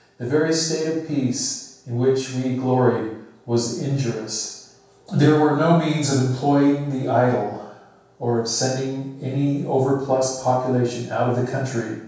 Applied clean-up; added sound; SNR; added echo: none; none; none; reverberation time 0.7 s.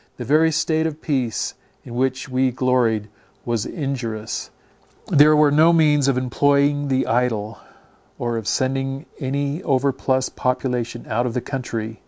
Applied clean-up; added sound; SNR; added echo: none; none; none; none.